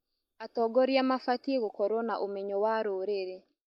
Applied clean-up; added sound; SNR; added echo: neural mask model Resemble Enhance denoiser.